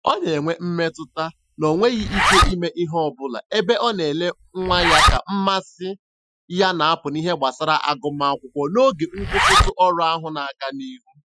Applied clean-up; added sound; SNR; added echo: classical method Wiener filter.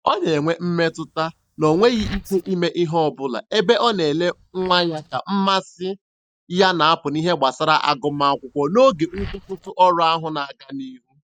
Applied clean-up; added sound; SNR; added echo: neural mask model DeepFilterNet 3.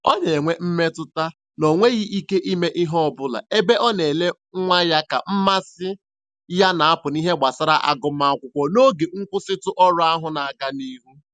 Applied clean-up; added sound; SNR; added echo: none; none; none; none.